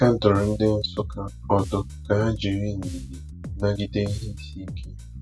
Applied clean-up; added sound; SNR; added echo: none; Bass guitar; 11 dB; none.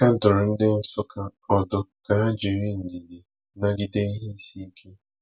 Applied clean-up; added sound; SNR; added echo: none; none; none; none.